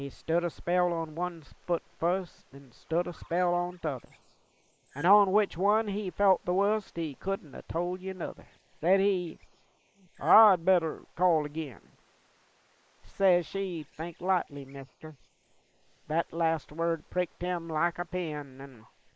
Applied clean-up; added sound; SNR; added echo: neural mask model Resemble Enhance denoiser.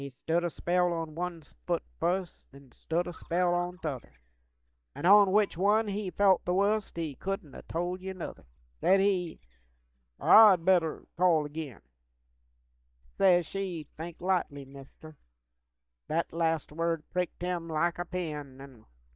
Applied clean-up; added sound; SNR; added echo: neural mask model DeepFilterNet 3.